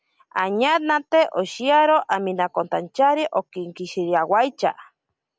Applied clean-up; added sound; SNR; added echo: none; none; none; none.